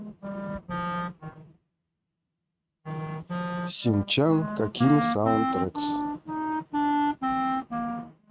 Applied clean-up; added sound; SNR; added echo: neural mask model RNNoise.